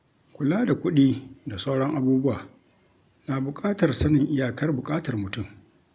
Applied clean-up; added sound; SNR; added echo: none; none; none; none.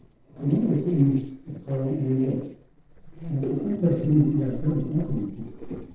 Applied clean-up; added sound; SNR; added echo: neural separator model SepFormer DNS4.